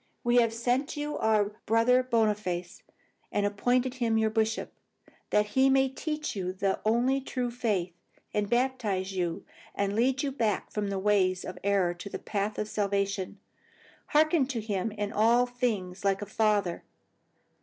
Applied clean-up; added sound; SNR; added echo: none; none; none; none.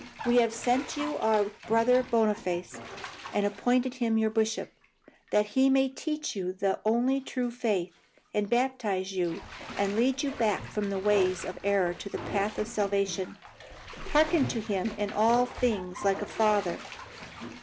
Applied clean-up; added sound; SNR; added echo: none; Bathtub (filling or washing); 14 dB; none.